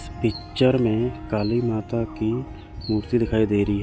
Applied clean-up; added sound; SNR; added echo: none; Harp; 19 dB; none.